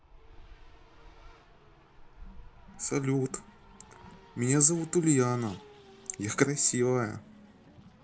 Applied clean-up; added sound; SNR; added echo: none; Race car, auto racing; 20 dB; none.